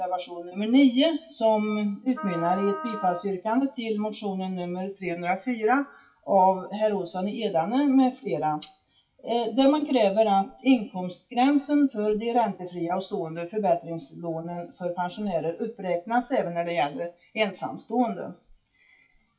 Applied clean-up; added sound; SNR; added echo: classical method WPE with log-MMSE.